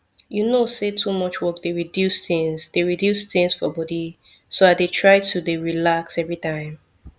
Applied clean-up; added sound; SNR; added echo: none; none; none; none.